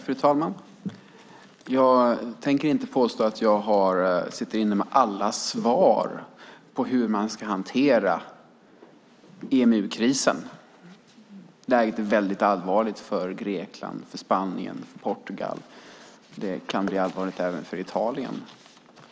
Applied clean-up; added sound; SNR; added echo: none; none; none; none.